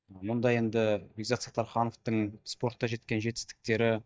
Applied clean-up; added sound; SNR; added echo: neural mask model DeepFilterNet 3.